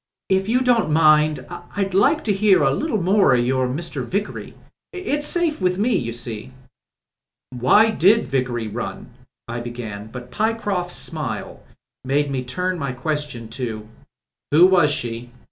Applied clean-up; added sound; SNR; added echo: none; none; none; none.